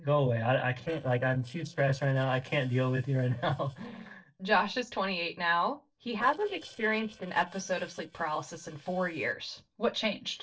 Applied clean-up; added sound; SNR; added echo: neural separator model SepFormer DNS4.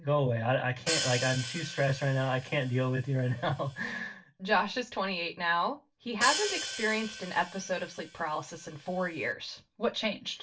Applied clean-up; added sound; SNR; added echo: none; Hi-hat; 7 dB; reverberation time 0.2 s.